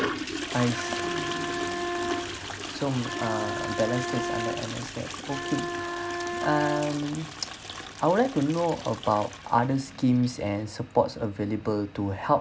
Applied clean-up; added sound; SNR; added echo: none; Toilet flush + Bowed string instrument; 5 dB; none.